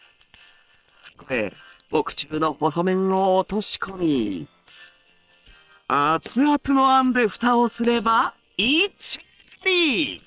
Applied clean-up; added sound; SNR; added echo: neural separator model SepFormer WHAM!.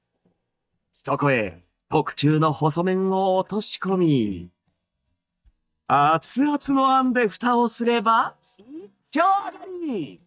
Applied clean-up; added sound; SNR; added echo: neural mask model DeepFilterNet 3.